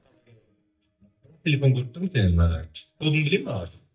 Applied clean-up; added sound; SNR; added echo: neural mask model DeepFilterNet 3.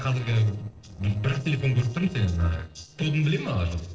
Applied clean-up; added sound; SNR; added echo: neural separator model SepFormer DNS4.